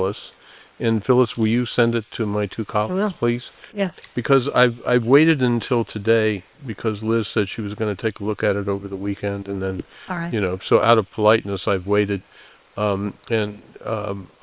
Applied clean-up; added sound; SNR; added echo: neural separator model SepFormer WHAM!.